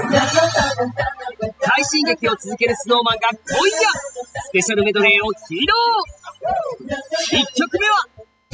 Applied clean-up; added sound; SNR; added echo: classical method spectral subtraction.